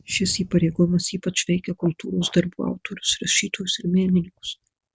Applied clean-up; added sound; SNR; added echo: none; none; none; none.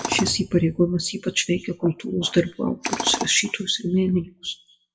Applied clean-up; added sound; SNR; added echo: classical method WPE with log-MMSE.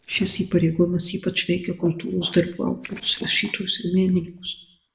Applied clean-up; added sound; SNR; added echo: neural separator model SepFormer DNS4.